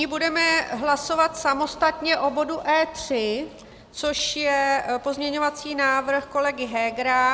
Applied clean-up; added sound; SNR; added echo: none; none; none; none.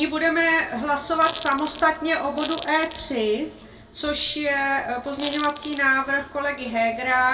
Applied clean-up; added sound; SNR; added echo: none; Fart; 14 dB; reverberation time 0.2 s.